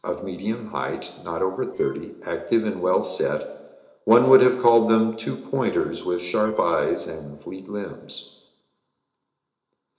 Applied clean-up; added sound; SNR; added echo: neural separator model SepFormer DNS4.